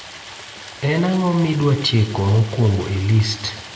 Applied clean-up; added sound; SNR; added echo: none; Stream; 18 dB; reverberation time 0.9 s.